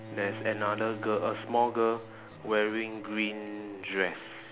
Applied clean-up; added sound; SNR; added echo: none; Bowed string instrument; 14 dB; none.